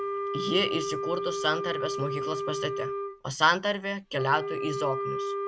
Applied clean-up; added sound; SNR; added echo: none; Wind instrument, woodwind instrument; 2 dB; none.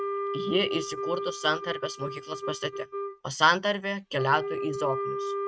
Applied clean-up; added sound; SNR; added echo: neural mask model RNNoise.